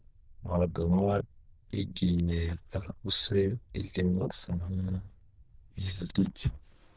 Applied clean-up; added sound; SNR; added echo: neural diffusion model UNIVERSE++.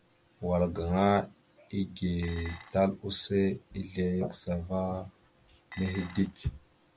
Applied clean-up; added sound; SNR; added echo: none; Dishes, pots, and pans; 17 dB; none.